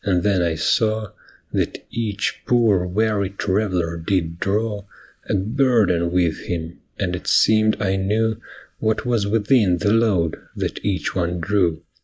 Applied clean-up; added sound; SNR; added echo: neural mask model Resemble Enhance denoiser.